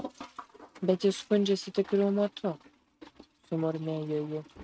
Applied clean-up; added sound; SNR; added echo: neural mask model RNNoise.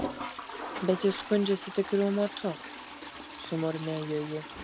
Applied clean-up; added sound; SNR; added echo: none; Toilet flush; 9 dB; none.